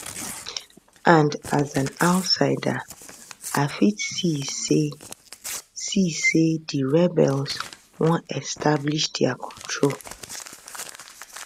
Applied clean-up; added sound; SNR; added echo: none; Crumpling, crinkling / Tearing; 17 dB; none.